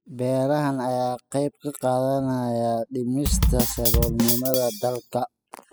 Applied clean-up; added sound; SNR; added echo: classical method spectral subtraction.